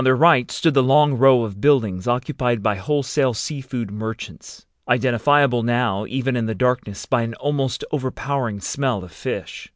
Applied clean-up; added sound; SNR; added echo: none; none; none; none.